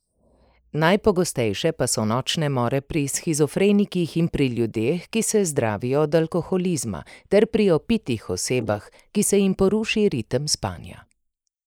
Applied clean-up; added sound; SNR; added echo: neural mask model Resemble Enhance denoiser.